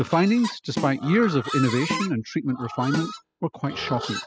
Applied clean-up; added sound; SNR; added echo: classical method spectral subtraction.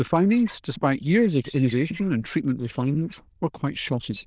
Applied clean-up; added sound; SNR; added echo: neural diffusion model UNIVERSE++.